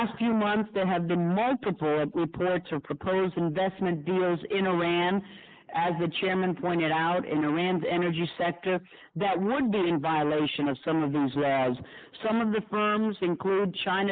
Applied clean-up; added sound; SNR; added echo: neural mask model Resemble Enhance denoiser.